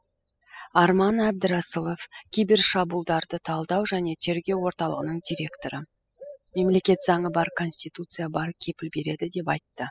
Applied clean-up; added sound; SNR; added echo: classical method spectral subtraction.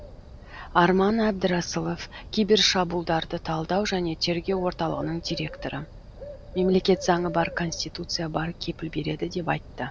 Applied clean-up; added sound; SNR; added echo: none; Bird; 15 dB; none.